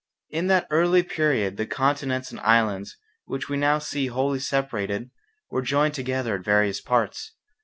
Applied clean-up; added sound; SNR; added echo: none; none; none; none.